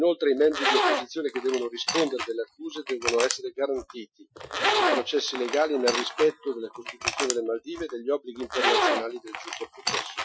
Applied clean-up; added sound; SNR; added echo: classical method Wiener filter.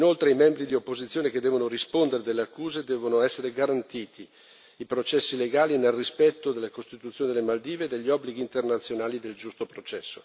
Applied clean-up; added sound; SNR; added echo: none; none; none; none.